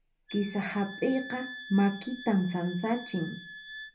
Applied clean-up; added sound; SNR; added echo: none; Wind instrument, woodwind instrument; 14 dB; reverberation time 0.3 s.